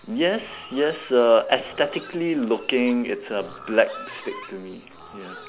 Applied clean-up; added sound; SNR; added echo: none; Livestock, farm animals, working animals; 20 dB; none.